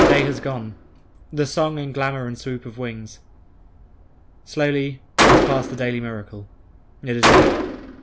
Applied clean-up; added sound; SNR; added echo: none; Gunshot, gunfire; -4 dB; none.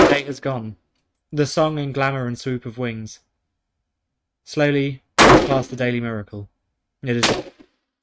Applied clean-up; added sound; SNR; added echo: neural mask model RNNoise.